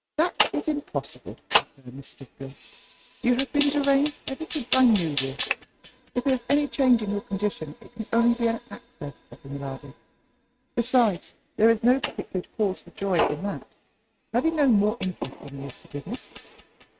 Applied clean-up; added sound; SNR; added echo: neural mask model RNNoise.